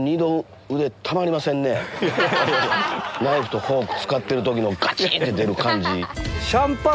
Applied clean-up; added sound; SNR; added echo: none; none; none; none.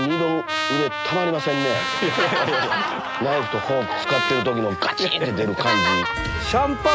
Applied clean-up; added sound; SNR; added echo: none; Trumpet; 4 dB; none.